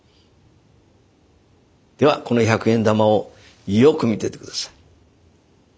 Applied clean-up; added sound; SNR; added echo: none; none; none; none.